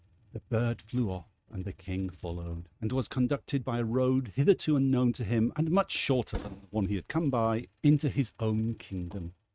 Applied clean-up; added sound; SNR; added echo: neural mask model RNNoise.